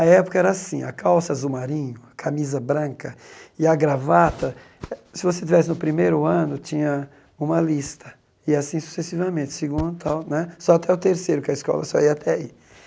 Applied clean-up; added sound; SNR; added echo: none; none; none; none.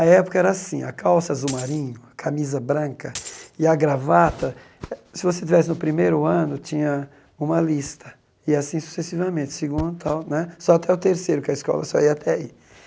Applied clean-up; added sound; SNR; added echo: none; Coin (dropping); 14 dB; none.